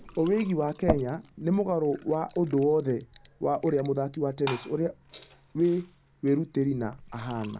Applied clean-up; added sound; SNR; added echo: none; Fill (with liquid) / Glass; 13 dB; none.